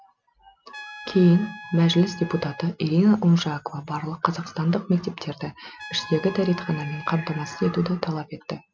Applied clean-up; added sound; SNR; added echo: none; Trumpet; 20 dB; none.